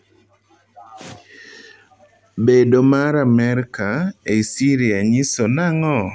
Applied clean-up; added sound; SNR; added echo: none; none; none; none.